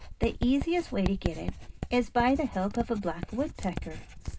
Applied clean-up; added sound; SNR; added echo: none; Writing; 7 dB; reverberation time 0.2 s.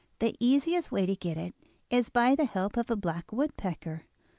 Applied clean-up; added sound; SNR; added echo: none; none; none; none.